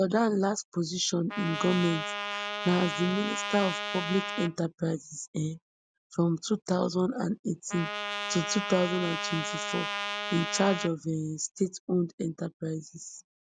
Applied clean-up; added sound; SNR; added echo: none; Trumpet; 5 dB; none.